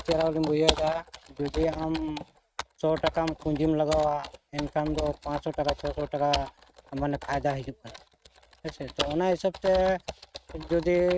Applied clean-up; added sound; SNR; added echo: neural mask model RNNoise.